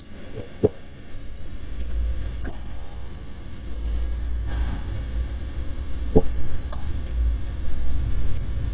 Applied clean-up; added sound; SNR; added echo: neural mask model DeepFilterNet 3.